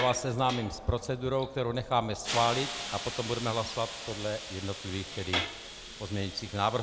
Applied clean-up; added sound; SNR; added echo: none; Hiss; 8 dB; none.